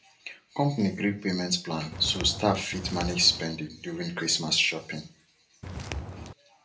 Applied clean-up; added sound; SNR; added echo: none; Walk, footsteps; 7 dB; reverberation time 0.3 s.